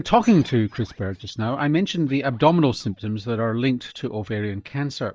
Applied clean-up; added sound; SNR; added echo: neural mask model DeepFilterNet 3.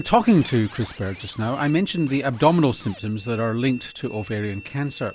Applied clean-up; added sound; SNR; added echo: none; Squeak; 19 dB; none.